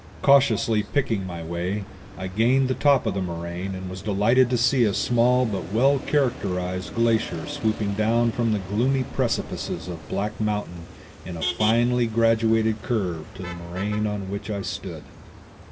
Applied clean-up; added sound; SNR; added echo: none; Motor vehicle (road); 15 dB; reverberation time 2.3 s.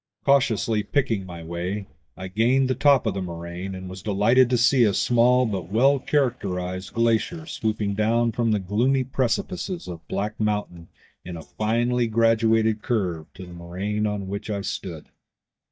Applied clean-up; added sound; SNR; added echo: neural mask model DeepFilterNet 3.